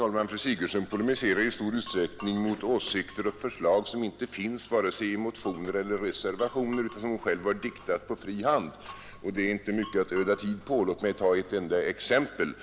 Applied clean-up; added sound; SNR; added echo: none; Glass; 19 dB; none.